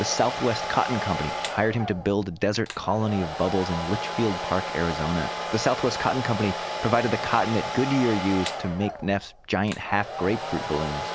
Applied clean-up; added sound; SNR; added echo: none; Domestic sounds, home sounds; 6 dB; none.